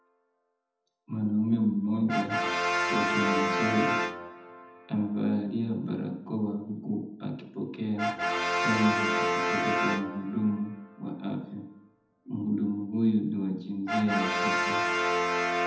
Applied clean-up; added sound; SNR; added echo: none; Brass instrument; 1 dB; reverberation time 0.8 s.